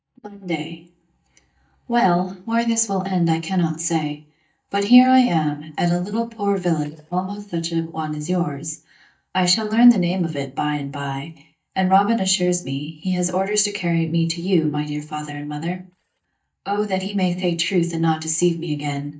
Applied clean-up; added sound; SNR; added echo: neural mask model DeepFilterNet 3.